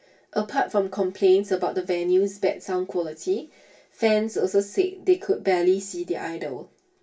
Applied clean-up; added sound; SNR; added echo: none; none; none; reverberation time 0.2 s.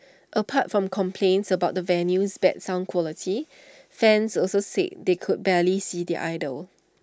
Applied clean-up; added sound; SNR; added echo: none; none; none; none.